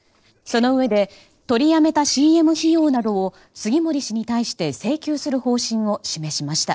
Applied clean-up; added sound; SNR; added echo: neural separator model SepFormer DNS4.